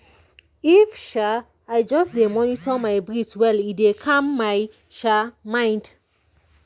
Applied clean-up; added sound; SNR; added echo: none; none; none; none.